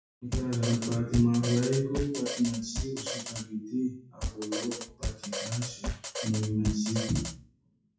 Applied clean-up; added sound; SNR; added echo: classical method WPE with log-MMSE.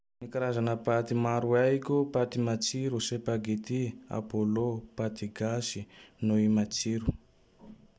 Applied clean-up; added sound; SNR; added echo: none; none; none; none.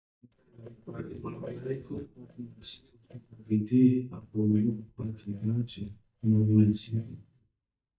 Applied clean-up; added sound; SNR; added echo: neural mask model DeepFilterNet 3.